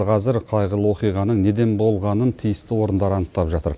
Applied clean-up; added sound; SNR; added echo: none; none; none; none.